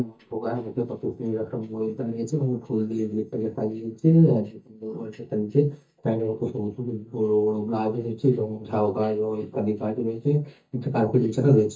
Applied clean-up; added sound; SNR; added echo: neural mask model DeepFilterNet 3.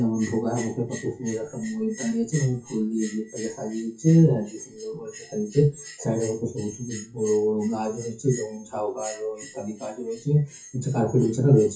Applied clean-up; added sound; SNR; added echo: classical method WPE with log-MMSE.